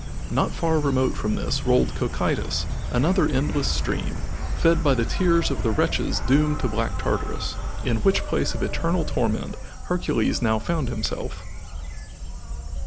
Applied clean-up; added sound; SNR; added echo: none; Insect; 2 dB; none.